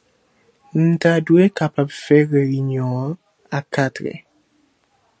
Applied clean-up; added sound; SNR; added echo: none; none; none; none.